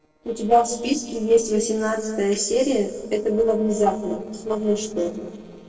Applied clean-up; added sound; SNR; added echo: neural separator model SepFormer DNS4.